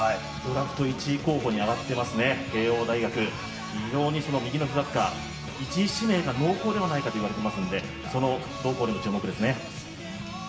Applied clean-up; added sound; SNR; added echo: none; none; none; reverberation time 0.9 s.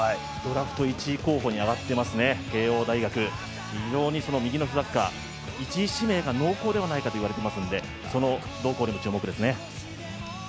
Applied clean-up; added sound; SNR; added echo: none; none; none; none.